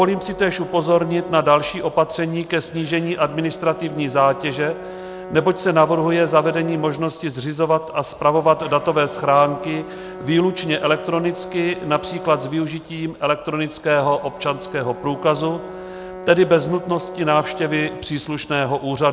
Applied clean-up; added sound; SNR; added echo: none; Brass instrument; 15 dB; none.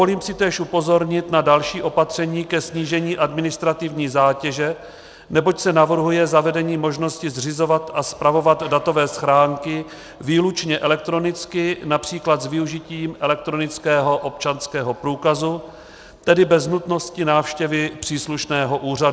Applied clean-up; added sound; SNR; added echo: none; none; none; none.